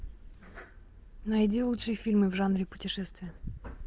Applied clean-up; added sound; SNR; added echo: none; none; none; none.